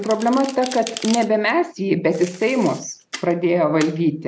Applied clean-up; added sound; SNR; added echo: none; Domestic sounds, home sounds; 16 dB; none.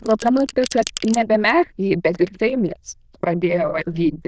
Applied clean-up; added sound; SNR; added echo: neural diffusion model UNIVERSE++.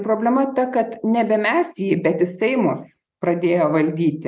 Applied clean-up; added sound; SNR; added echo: none; none; none; none.